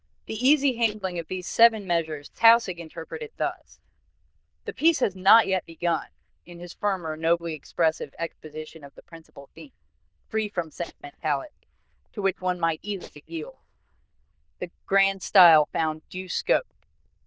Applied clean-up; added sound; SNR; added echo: neural diffusion model UNIVERSE++.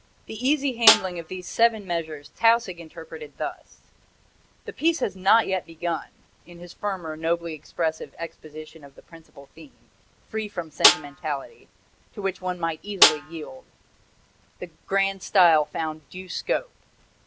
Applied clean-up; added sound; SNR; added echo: none; Snare drum; -2 dB; none.